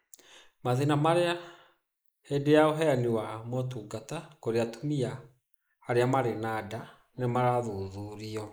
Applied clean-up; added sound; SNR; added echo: neural mask model Resemble Enhance denoiser.